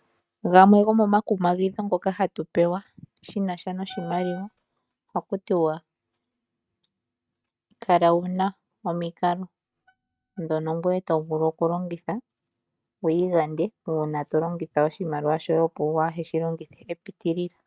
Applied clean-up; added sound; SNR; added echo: neural mask model RNNoise.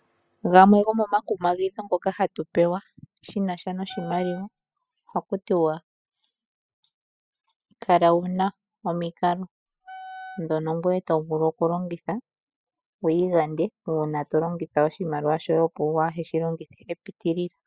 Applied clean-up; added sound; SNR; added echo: classical method spectral subtraction.